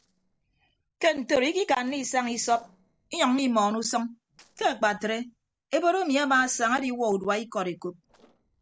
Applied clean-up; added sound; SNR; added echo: neural separator model SepFormer DNS4.